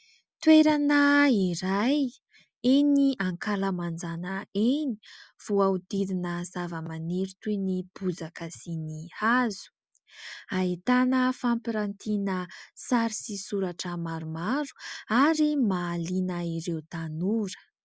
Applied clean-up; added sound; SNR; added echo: none; none; none; none.